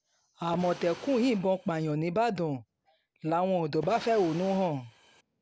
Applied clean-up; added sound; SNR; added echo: none; Fire; 17 dB; none.